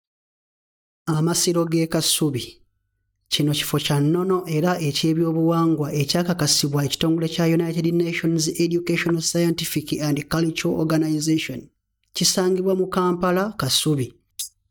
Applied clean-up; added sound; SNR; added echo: neural mask model DeepFilterNet 3.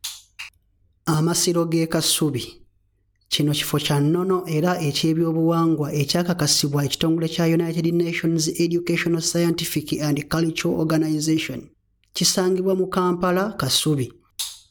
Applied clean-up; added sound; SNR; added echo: none; none; none; none.